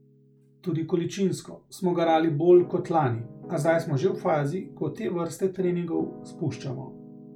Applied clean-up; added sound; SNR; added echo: none; Piano; 18 dB; none.